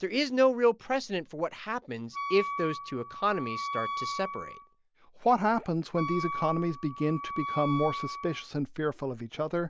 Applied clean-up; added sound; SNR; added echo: none; Wind instrument, woodwind instrument; 7 dB; none.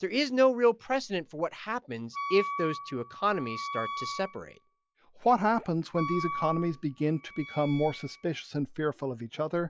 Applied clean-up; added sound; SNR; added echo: classical method log-MMSE.